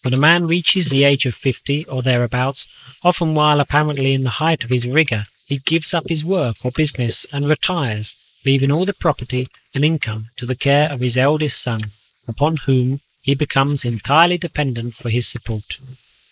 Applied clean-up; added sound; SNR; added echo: neural mask model Resemble Enhance denoiser.